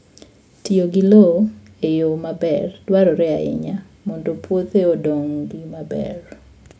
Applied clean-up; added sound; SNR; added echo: none; none; none; none.